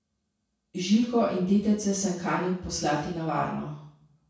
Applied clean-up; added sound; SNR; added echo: none; none; none; reverberation time 0.6 s.